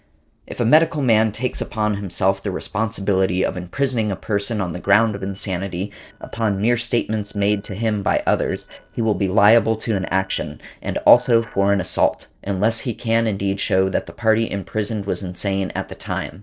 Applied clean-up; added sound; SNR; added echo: neural separator model SepFormer DNS4.